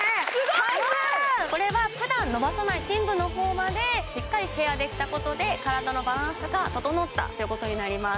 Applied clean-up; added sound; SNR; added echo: none; none; none; none.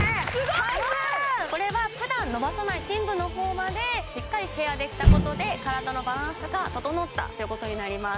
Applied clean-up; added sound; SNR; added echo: none; Motor vehicle (road); 3 dB; none.